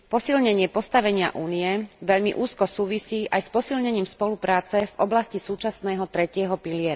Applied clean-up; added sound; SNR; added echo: none; none; none; none.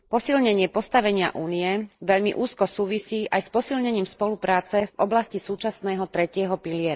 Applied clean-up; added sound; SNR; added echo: neural mask model Resemble Enhance denoiser.